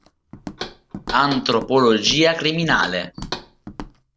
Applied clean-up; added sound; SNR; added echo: none; Knock + Walk, footsteps; 14 dB; none.